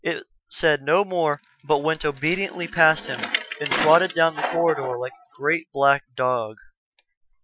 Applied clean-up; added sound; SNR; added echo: classical method Wiener filter.